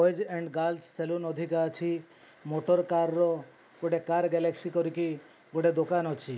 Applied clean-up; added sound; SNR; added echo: none; none; none; none.